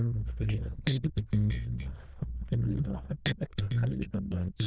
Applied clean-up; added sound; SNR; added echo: neural diffusion model UNIVERSE++.